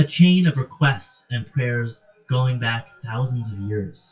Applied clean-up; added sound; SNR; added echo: classical method WPE with log-MMSE.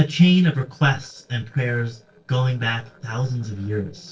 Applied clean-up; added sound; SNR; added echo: neural separator model SepFormer DNS4.